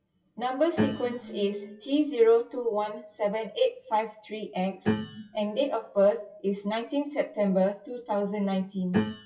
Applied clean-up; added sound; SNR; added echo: classical method WPE with log-MMSE.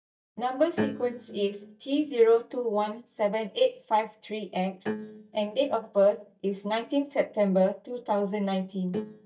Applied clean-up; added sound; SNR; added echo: neural mask model DeepFilterNet 3.